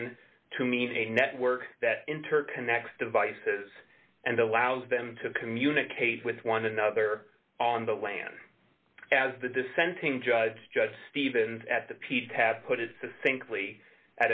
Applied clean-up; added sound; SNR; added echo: none; none; none; none.